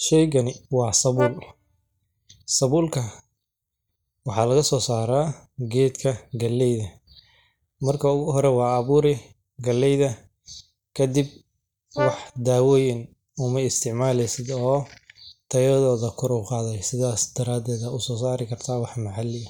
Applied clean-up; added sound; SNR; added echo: neural mask model DeepFilterNet 3.